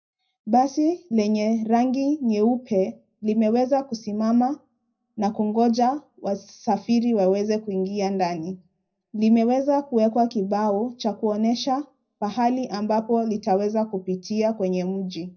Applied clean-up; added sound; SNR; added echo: none; none; none; reverberation time 0.3 s.